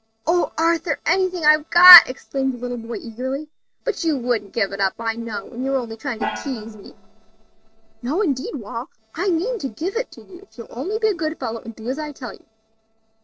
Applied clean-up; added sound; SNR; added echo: neural separator model SepFormer DNS4.